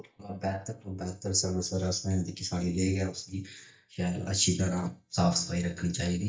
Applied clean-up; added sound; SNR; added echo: neural mask model DeepFilterNet 3.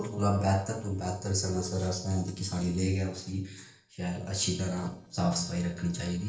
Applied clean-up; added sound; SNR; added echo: neural separator model SepFormer DNS4.